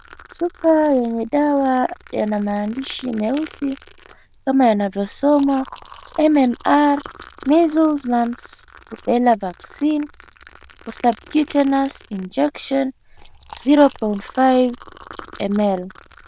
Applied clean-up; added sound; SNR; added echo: neural diffusion model UNIVERSE++.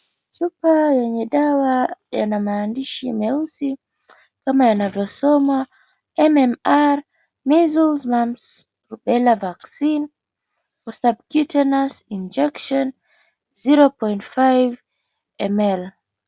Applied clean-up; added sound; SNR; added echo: none; none; none; none.